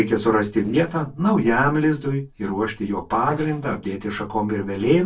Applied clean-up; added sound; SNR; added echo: neural separator model SepFormer DNS4.